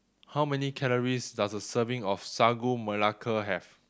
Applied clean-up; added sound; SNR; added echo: none; none; none; none.